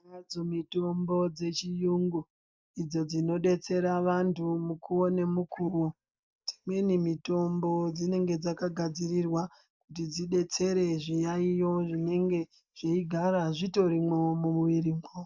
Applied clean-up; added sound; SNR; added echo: neural mask model DeepFilterNet 3.